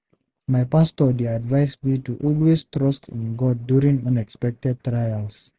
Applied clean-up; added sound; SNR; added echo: none; none; none; none.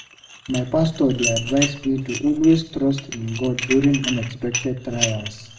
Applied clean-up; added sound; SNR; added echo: none; Dishes, pots, and pans; 9 dB; reverberation time 0.7 s.